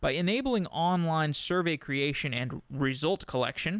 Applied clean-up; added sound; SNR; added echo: none; none; none; none.